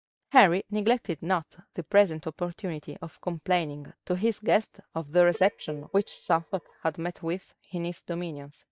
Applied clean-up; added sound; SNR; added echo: neural mask model DeepFilterNet 3.